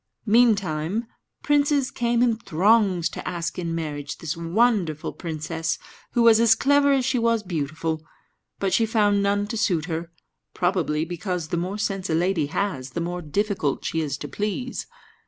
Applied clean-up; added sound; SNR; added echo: none; none; none; none.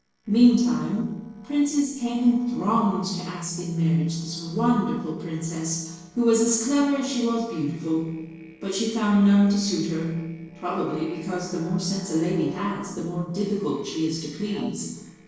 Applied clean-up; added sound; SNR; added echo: neural separator model SepFormer DNS4.